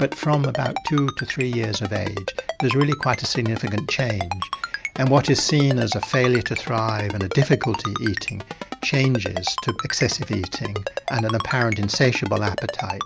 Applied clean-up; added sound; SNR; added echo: none; Ringtone; 8 dB; none.